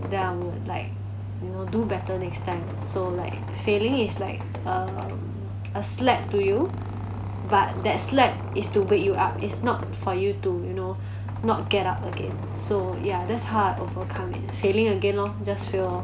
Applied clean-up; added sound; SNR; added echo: none; Squeak; 14 dB; none.